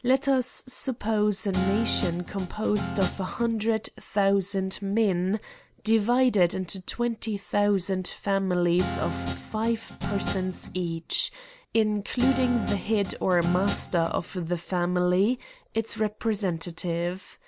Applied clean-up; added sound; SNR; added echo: none; Guitar; 7 dB; none.